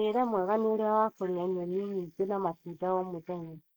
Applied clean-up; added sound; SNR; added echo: neural mask model Resemble Enhance denoiser.